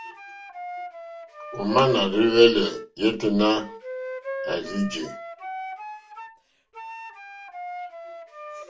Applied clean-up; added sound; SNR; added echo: none; Wind instrument, woodwind instrument; 11 dB; reverberation time 0.2 s.